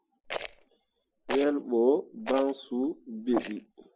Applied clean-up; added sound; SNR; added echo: neural mask model Resemble Enhance denoiser.